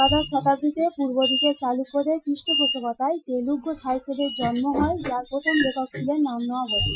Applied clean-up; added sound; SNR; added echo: classical method Wiener filter.